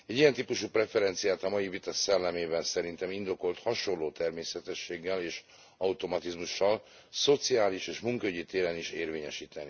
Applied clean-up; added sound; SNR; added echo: none; none; none; none.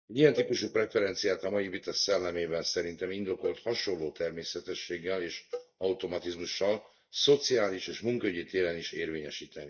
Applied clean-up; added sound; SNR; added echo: neural mask model DeepFilterNet 3.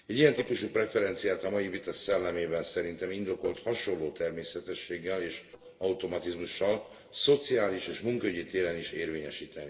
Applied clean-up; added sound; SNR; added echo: neural separator model SepFormer DNS4.